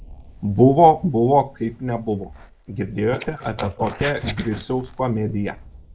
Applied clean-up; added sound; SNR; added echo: neural mask model Resemble Enhance denoiser.